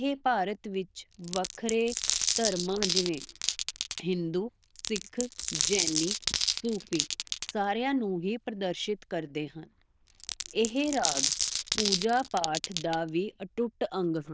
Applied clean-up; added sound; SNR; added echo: neural diffusion model UNIVERSE++.